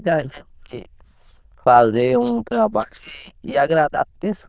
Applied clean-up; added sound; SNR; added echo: neural diffusion model UNIVERSE++.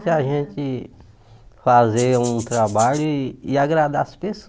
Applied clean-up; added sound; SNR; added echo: none; Rattle (instrument); 15 dB; none.